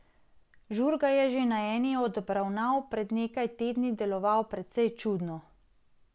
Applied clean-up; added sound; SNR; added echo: none; none; none; none.